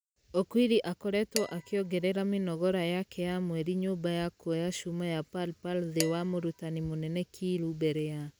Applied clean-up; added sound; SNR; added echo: none; Dishes, pots, and pans; 15 dB; none.